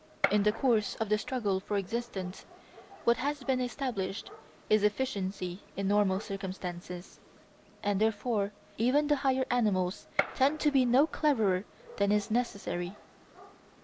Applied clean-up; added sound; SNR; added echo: none; Gunshot, gunfire; 14 dB; none.